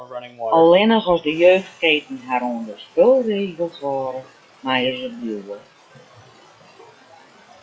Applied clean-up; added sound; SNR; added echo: classical method WPE with log-MMSE.